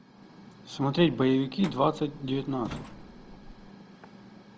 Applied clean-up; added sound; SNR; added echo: none; Truck; 15 dB; none.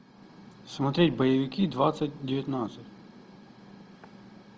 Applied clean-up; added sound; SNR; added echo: none; none; none; none.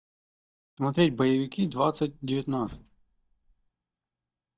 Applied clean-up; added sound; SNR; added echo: neural mask model DeepFilterNet 3.